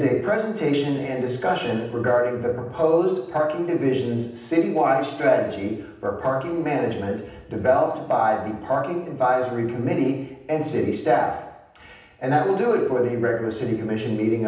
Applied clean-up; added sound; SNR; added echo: none; none; none; reverberation time 0.9 s.